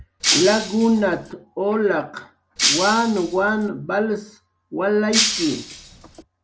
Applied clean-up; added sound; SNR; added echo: none; Shatter; 2 dB; none.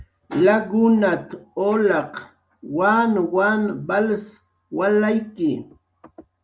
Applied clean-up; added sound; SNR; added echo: none; none; none; none.